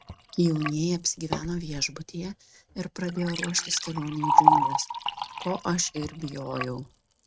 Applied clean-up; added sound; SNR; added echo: neural mask model RNNoise.